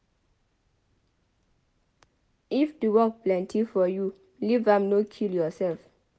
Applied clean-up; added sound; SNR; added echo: none; none; none; none.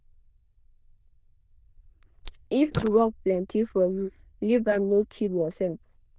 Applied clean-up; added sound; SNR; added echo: neural diffusion model UNIVERSE++.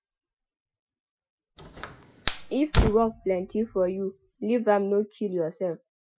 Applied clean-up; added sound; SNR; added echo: classical method Wiener filter.